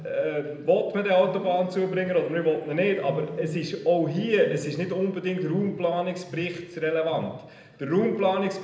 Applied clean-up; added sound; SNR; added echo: none; Wild animals; 16 dB; reverberation time 0.8 s.